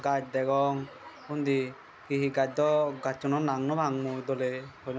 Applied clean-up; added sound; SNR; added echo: none; none; none; none.